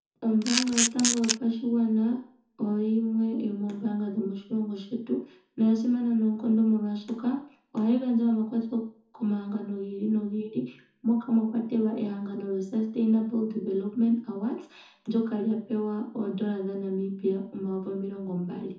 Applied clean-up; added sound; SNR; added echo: none; Camera; 0 dB; reverberation time 0.5 s.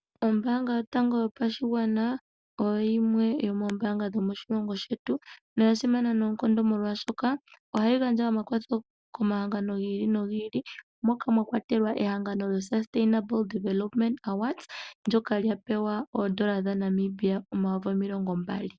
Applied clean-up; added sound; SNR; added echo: none; none; none; none.